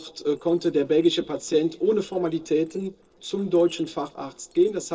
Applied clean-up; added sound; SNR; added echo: neural separator model SepFormer DNS4.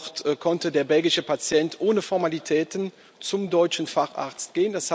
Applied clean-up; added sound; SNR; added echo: none; none; none; none.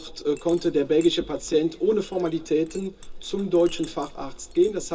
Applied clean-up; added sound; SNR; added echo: none; Chink, clink; 17 dB; reverberation time 0.2 s.